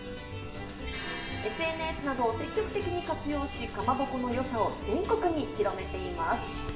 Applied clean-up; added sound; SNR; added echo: none; Crackle; 13 dB; reverberation time 0.8 s.